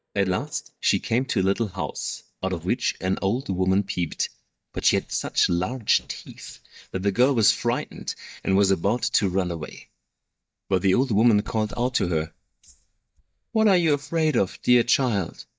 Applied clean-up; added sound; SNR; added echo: neural mask model DeepFilterNet 3.